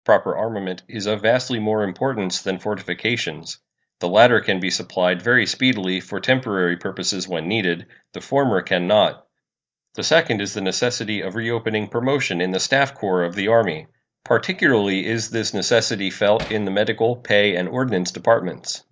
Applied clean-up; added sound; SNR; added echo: neural mask model DeepFilterNet 3.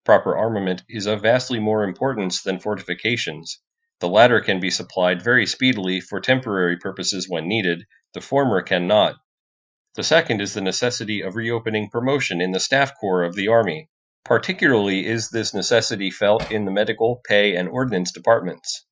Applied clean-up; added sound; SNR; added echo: classical method Wiener filter.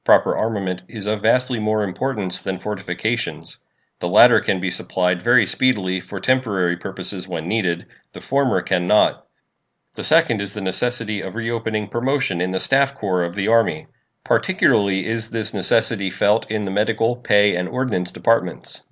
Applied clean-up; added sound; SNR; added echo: none; none; none; none.